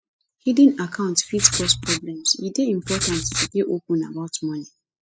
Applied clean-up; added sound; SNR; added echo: classical method spectral subtraction.